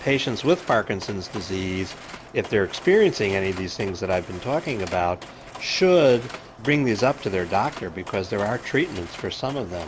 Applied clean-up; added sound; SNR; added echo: none; Mechanisms; 16 dB; none.